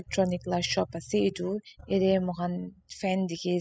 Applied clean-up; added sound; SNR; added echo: classical method spectral subtraction.